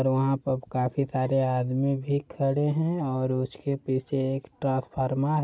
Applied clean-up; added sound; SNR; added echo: none; none; none; none.